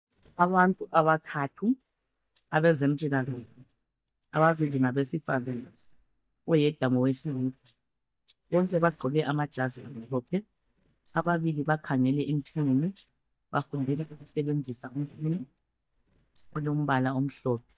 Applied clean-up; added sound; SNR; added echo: neural mask model DeepFilterNet 3.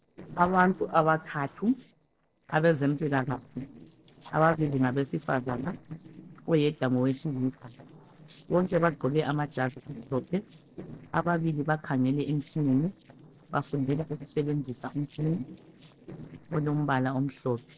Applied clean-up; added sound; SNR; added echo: neural separator model SepFormer DNS4.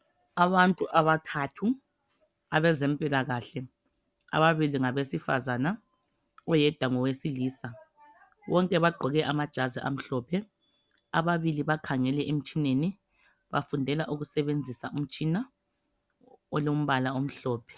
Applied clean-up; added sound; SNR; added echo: none; none; none; none.